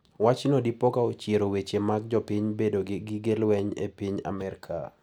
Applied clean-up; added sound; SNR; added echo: none; none; none; none.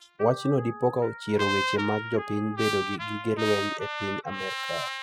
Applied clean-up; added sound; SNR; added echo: classical method spectral subtraction.